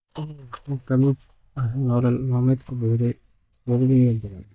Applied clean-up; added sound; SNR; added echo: neural mask model DeepFilterNet 3.